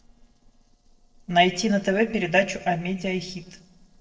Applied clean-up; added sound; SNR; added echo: neural separator model SepFormer DNS4.